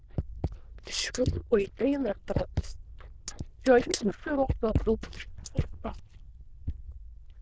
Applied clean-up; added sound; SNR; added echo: neural diffusion model UNIVERSE++.